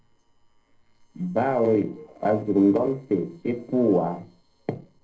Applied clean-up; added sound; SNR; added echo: neural separator model SepFormer DNS4.